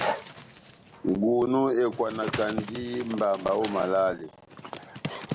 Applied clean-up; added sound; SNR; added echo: none; Dog; 9 dB; none.